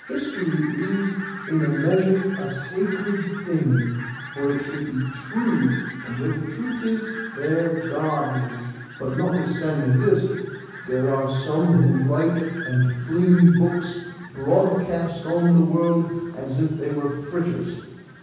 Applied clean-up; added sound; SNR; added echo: none; Fowl; 15 dB; reverberation time 1.1 s.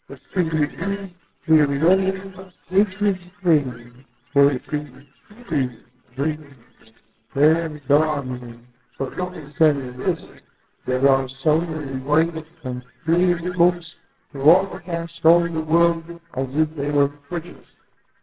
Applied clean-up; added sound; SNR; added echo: neural separator model SepFormer WHAMR!.